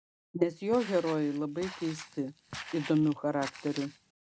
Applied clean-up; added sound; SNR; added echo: none; Walk, footsteps; 15 dB; none.